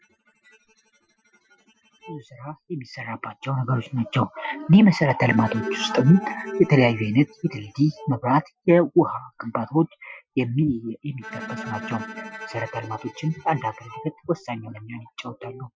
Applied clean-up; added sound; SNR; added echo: classical method Wiener filter.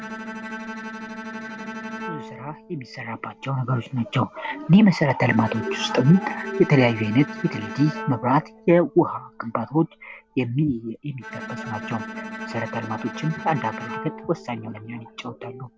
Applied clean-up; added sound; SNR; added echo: none; Bowed string instrument; 13 dB; none.